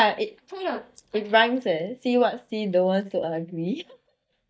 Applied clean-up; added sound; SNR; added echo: neural mask model DeepFilterNet 3.